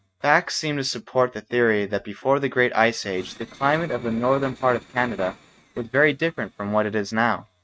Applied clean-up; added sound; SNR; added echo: neural mask model RNNoise.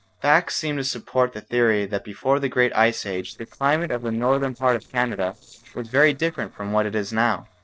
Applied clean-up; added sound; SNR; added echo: neural separator model SepFormer DNS4.